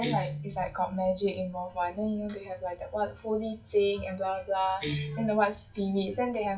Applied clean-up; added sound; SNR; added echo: classical method WPE with log-MMSE.